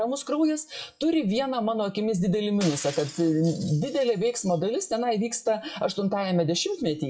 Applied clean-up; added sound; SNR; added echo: classical method WPE with log-MMSE.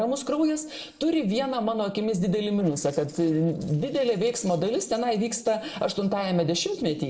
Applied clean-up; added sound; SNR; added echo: neural separator model SepFormer DNS4.